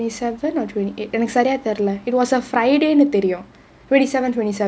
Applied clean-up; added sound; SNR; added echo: none; none; none; none.